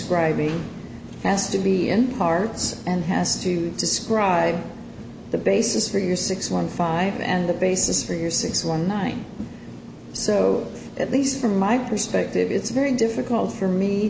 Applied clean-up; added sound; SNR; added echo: none; none; none; none.